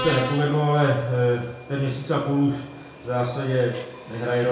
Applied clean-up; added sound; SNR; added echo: none; Subway, metro, underground; 13 dB; reverberation time 0.5 s.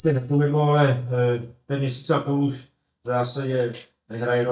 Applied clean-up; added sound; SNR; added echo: neural mask model DeepFilterNet 3.